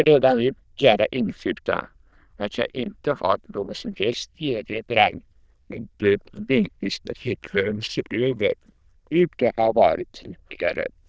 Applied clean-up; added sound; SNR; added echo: neural diffusion model UNIVERSE++.